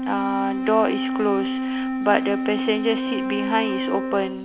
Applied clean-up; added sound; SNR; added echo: none; Wind instrument, woodwind instrument; 1 dB; none.